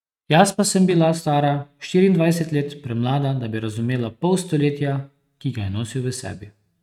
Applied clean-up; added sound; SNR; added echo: neural mask model RNNoise.